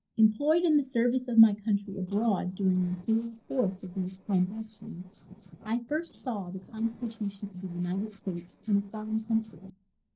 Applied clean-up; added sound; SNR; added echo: neural separator model SepFormer DNS4.